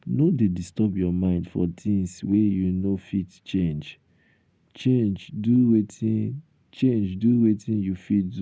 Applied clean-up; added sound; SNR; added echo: none; none; none; none.